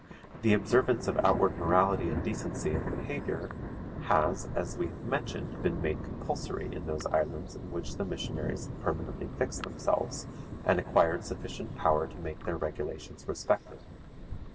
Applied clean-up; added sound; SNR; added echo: none; Thunder; 7 dB; reverberation time 1.6 s.